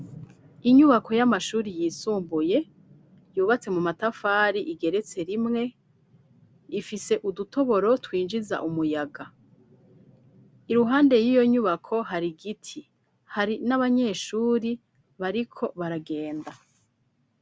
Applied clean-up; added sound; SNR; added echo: none; none; none; none.